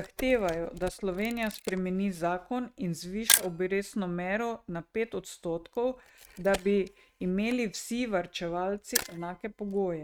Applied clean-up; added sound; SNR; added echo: neural mask model RNNoise.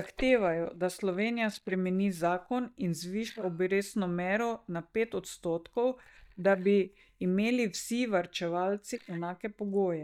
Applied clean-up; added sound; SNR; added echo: neural mask model DeepFilterNet 3.